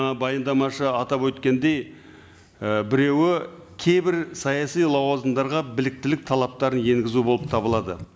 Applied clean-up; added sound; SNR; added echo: none; none; none; none.